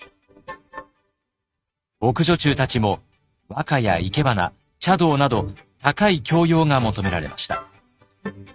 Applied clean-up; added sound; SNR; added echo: neural mask model RNNoise.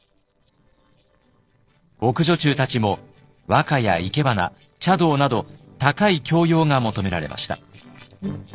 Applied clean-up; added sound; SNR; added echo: neural separator model SepFormer DNS4.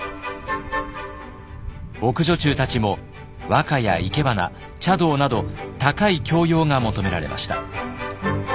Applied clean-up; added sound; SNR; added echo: none; Thunder / Bicycle; 14 dB; none.